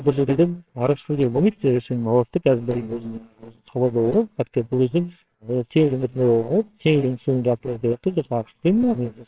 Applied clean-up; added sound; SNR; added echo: neural separator model SepFormer WHAMR!.